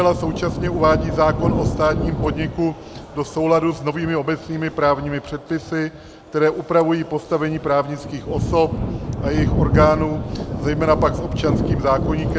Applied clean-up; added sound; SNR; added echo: none; Thunder; 4 dB; none.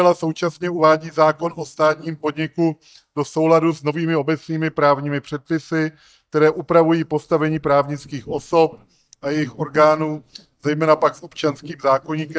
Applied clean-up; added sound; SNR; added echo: neural mask model DeepFilterNet 3.